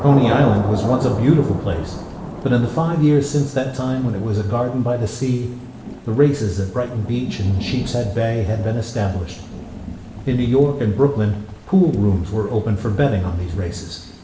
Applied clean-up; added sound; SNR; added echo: none; Thunder / Rain; 11 dB; reverberation time 0.8 s.